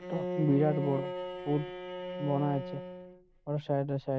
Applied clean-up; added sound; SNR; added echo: none; Bowed string instrument; 6 dB; none.